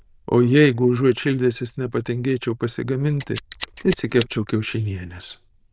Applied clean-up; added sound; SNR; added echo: neural diffusion model UNIVERSE++.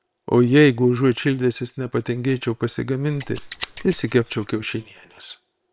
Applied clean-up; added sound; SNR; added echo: neural separator model SepFormer WHAM!.